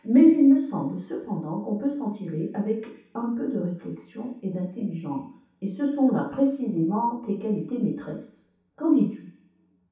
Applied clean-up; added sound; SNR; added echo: none; none; none; reverberation time 0.7 s.